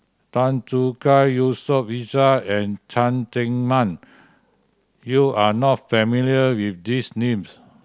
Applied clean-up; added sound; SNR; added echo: none; none; none; none.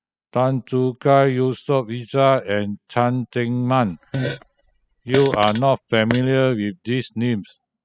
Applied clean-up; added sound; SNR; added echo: classical method spectral subtraction.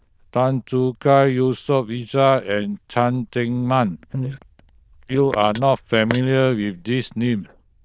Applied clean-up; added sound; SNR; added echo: neural diffusion model UNIVERSE++.